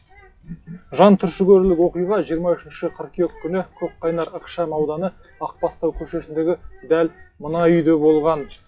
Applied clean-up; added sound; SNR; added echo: classical method WPE with log-MMSE.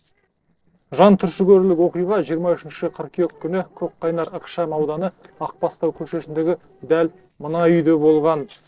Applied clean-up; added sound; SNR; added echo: neural separator model SepFormer DNS4.